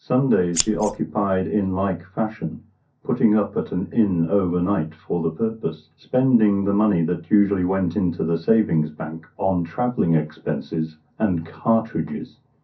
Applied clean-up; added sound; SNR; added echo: none; Scissors; 5 dB; reverberation time 0.3 s.